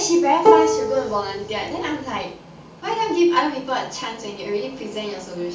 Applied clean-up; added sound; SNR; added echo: none; Plucked string instrument; -3 dB; reverberation time 0.4 s.